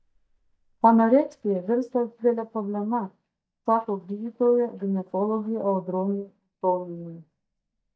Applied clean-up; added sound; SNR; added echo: neural mask model DeepFilterNet 3.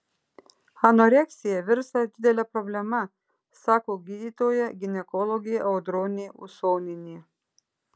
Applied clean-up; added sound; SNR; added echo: none; none; none; none.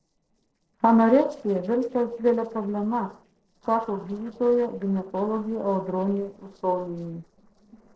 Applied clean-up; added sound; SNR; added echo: neural separator model SepFormer DNS4.